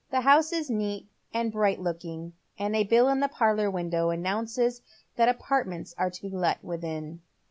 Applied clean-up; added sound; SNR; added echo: none; none; none; none.